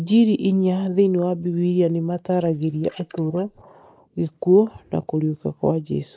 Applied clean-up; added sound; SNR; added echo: neural mask model Resemble Enhance denoiser.